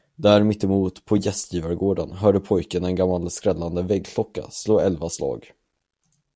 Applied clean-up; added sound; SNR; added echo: none; none; none; none.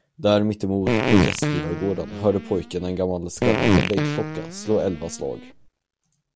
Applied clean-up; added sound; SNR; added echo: none; Fart; -1 dB; none.